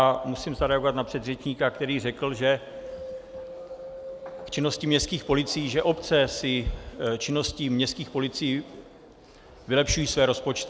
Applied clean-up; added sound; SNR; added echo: none; Wind; 19 dB; none.